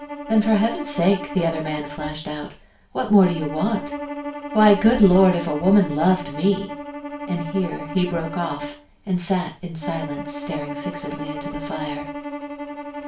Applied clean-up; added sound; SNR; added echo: none; Bowed string instrument; 10 dB; reverberation time 0.3 s.